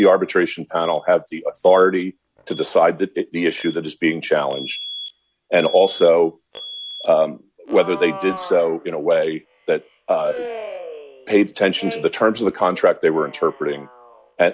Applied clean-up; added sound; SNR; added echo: none; Alarm; 16 dB; none.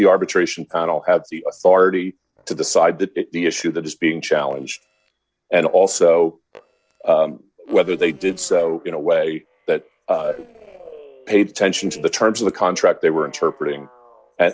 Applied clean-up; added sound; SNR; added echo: neural separator model SepFormer DNS4.